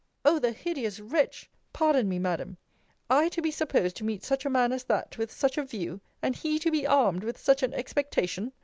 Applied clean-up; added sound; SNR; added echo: none; none; none; none.